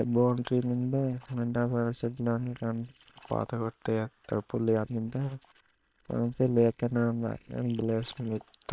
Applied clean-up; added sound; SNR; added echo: neural separator model SepFormer WHAM!.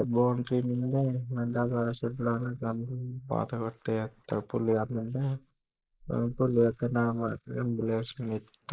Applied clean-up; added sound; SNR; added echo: neural mask model Resemble Enhance denoiser.